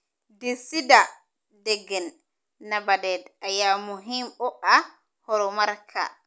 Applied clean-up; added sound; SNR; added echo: none; none; none; none.